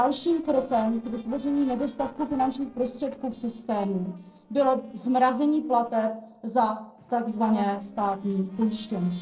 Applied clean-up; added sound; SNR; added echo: neural separator model SepFormer DNS4.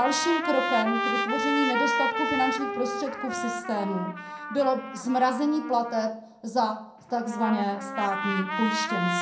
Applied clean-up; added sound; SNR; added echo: none; Trumpet; 3 dB; reverberation time 0.6 s.